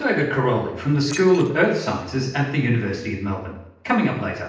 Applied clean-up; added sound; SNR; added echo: neural separator model SepFormer DNS4.